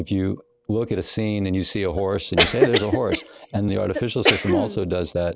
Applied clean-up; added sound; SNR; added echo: none; Cough; 0 dB; none.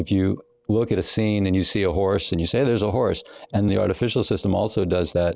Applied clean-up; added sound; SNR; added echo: none; none; none; none.